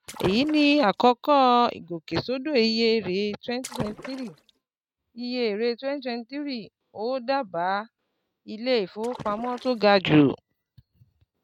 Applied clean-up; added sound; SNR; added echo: neural mask model RNNoise.